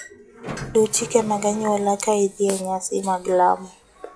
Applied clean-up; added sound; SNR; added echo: classical method log-MMSE.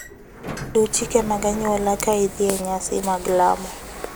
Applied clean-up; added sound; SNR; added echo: none; Sliding door; 13 dB; none.